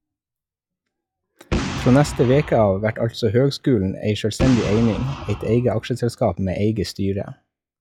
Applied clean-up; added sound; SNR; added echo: classical method log-MMSE.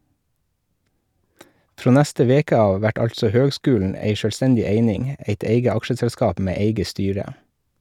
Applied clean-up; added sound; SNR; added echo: none; none; none; none.